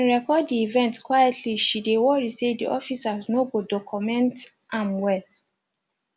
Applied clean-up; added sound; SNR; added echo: none; none; none; none.